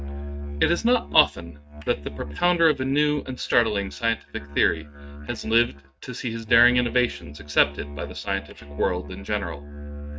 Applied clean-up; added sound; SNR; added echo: neural mask model RNNoise.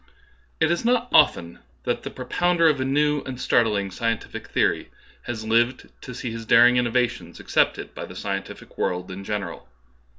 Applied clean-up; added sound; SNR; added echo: none; none; none; none.